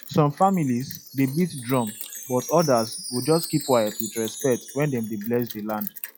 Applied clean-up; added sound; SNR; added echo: classical method log-MMSE.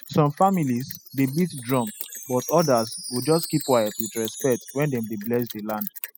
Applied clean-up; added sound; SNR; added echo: classical method spectral subtraction.